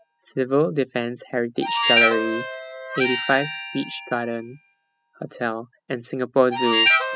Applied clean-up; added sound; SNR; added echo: classical method spectral subtraction.